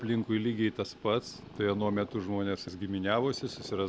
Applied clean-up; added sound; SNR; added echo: none; Purr; 20 dB; none.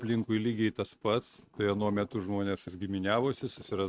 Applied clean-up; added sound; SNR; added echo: neural mask model RNNoise.